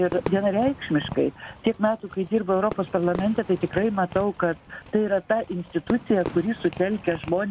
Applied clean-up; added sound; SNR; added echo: none; Fireworks; 14 dB; none.